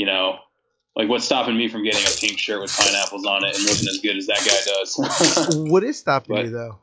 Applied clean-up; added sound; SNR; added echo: classical method log-MMSE.